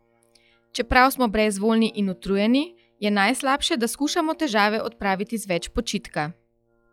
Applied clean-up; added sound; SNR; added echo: classical method log-MMSE.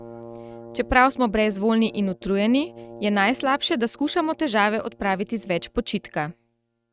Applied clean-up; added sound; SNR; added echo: neural mask model RNNoise.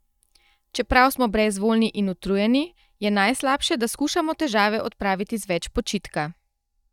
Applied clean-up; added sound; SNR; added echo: neural mask model DeepFilterNet 3.